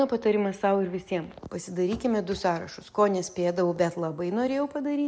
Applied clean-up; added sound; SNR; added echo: none; none; none; none.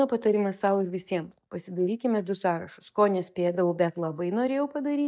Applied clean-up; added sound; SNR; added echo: neural mask model DeepFilterNet 3.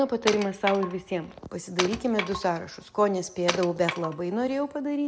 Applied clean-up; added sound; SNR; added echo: none; Wood; 8 dB; none.